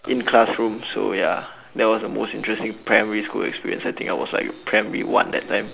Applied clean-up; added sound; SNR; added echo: none; none; none; none.